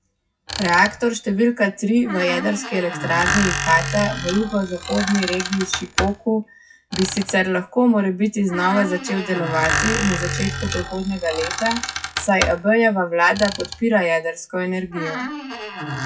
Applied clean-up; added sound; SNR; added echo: classical method WPE with log-MMSE.